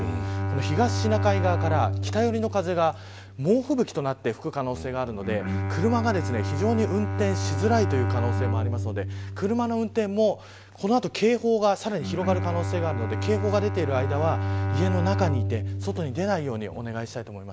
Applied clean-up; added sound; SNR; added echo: none; Bowed string instrument; 2 dB; none.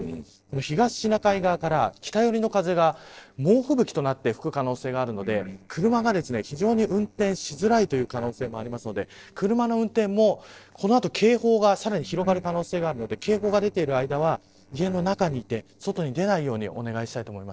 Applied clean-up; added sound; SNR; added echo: neural separator model SepFormer DNS4.